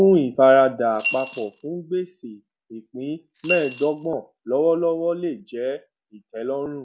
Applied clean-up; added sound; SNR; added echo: none; Coin (dropping) / Glass; 7 dB; none.